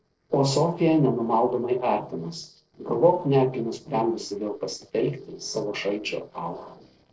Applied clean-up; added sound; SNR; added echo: neural separator model SepFormer DNS4.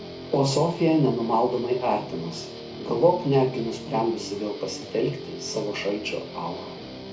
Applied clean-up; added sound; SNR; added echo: none; Guitar; 12 dB; reverberation time 0.4 s.